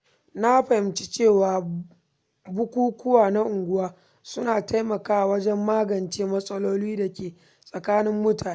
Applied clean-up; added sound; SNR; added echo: none; none; none; none.